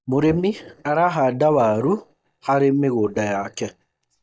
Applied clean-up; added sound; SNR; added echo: neural mask model DeepFilterNet 3.